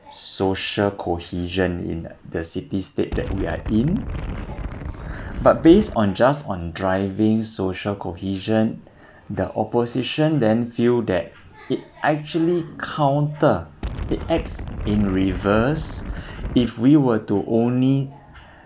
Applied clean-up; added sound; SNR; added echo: none; Wind; 8 dB; none.